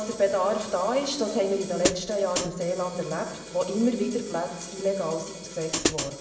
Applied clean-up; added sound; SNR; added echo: none; Hi-hat; 8 dB; reverberation time 1.0 s.